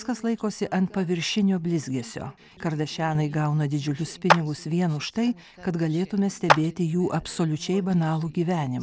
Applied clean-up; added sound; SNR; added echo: none; Clapping; 2 dB; none.